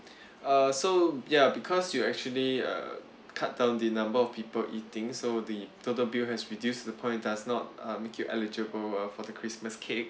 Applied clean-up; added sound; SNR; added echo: none; none; none; none.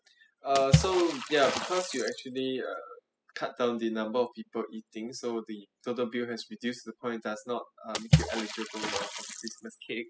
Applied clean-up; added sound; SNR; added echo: classical method spectral subtraction.